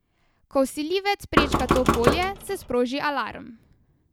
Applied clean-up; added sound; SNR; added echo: none; Knock; -2 dB; none.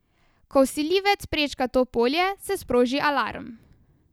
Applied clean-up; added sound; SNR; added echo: none; none; none; none.